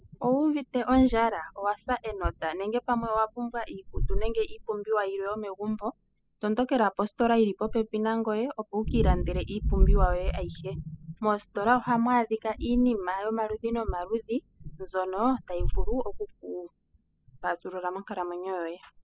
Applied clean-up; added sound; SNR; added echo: classical method spectral subtraction.